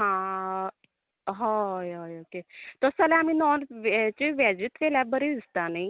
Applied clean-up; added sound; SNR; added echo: none; none; none; none.